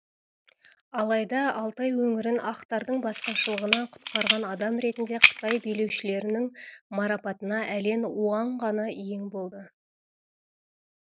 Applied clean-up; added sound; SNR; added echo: none; Camera; -2 dB; none.